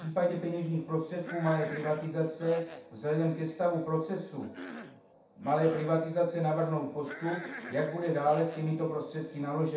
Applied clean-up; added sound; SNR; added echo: none; Cough; 16 dB; reverberation time 0.7 s.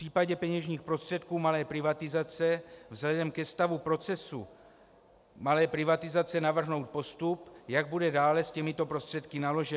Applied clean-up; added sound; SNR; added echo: none; none; none; none.